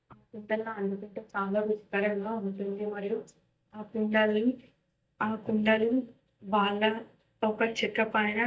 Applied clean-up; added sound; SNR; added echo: neural mask model DeepFilterNet 3.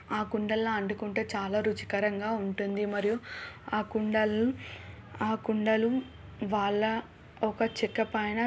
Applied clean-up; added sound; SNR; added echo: none; none; none; none.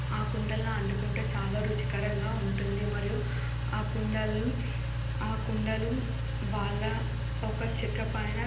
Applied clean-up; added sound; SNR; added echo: none; Engine; -4 dB; reverberation time 0.9 s.